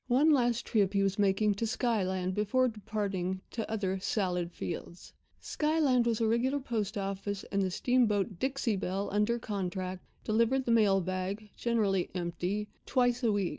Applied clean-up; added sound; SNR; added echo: none; none; none; none.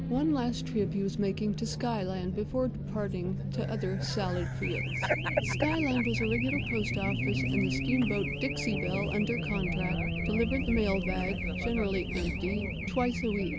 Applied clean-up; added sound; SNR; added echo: none; Race car, auto racing / Alarm; 0 dB; none.